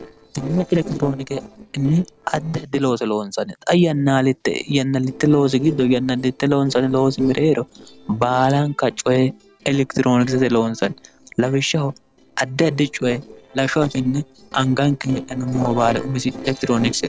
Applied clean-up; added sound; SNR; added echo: neural separator model SepFormer DNS4.